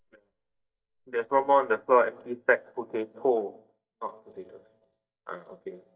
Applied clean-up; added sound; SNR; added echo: neural mask model DeepFilterNet 3.